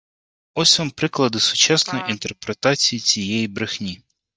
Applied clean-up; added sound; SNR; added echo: neural mask model DeepFilterNet 3.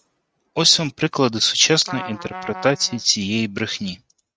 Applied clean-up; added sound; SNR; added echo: neural mask model RNNoise.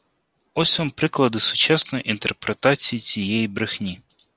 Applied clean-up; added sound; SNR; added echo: none; none; none; none.